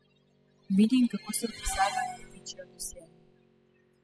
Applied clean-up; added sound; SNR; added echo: classical method spectral subtraction.